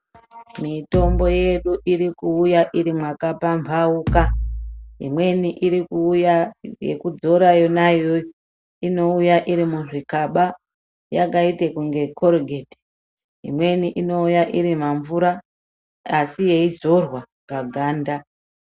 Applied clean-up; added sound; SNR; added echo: none; Bass drum; 4 dB; none.